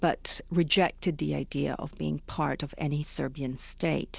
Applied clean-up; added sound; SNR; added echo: none; Motor vehicle (road) / Engine; 18 dB; none.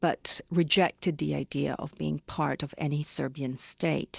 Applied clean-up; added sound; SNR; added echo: neural mask model DeepFilterNet 3.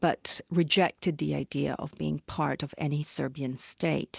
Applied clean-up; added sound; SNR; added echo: none; none; none; none.